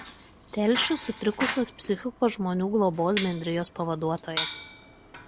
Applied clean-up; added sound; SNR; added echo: none; Bicycle; 8 dB; none.